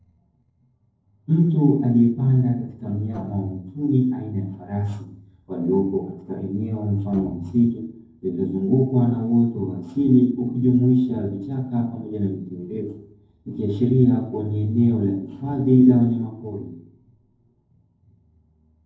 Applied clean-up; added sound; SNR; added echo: neural separator model SepFormer DNS4.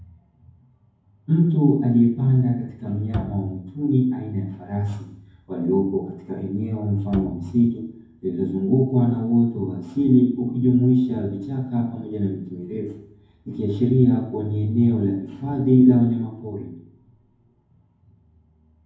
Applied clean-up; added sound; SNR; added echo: none; Bowed string instrument; 12 dB; reverberation time 0.9 s.